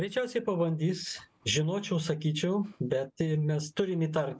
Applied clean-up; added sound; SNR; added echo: none; none; none; none.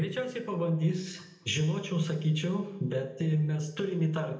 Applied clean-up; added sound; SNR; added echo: none; none; none; reverberation time 0.8 s.